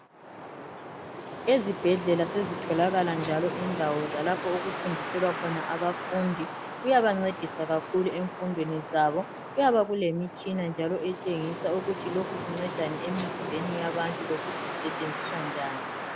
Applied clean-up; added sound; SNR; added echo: none; Wind; 7 dB; none.